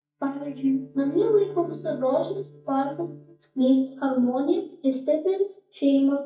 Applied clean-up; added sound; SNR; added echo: neural mask model DeepFilterNet 3.